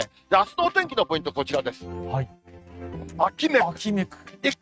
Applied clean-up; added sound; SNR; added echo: neural mask model RNNoise.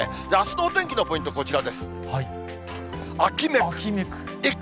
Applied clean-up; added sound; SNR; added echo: none; none; none; none.